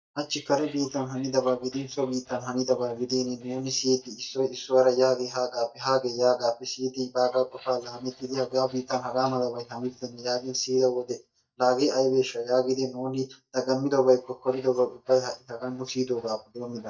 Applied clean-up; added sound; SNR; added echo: neural mask model DeepFilterNet 3.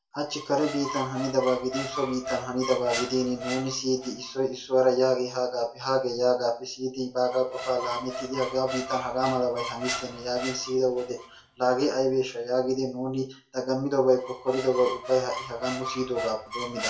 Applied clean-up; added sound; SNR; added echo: none; Squeak; 11 dB; reverberation time 0.3 s.